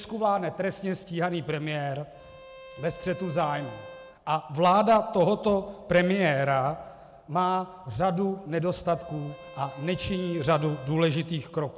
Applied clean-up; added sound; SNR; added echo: none; Bowed string instrument; 19 dB; none.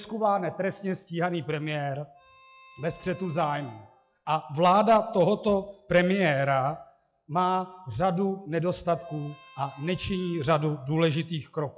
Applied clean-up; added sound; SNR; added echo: classical method log-MMSE.